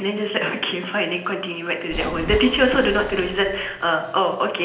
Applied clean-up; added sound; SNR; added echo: none; Splash, splatter; 9 dB; reverberation time 0.8 s.